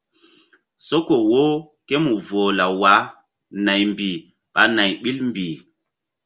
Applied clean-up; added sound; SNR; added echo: none; none; none; none.